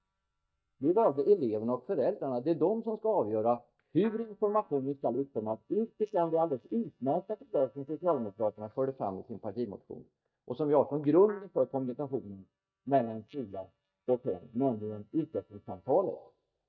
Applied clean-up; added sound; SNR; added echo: neural mask model DeepFilterNet 3.